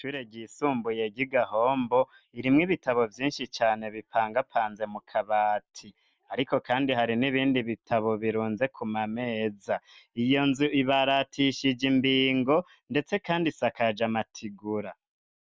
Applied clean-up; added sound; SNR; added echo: none; none; none; none.